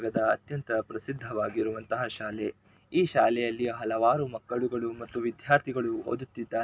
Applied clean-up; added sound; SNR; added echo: none; none; none; none.